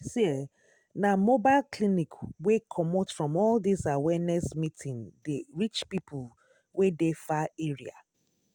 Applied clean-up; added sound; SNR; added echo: none; none; none; none.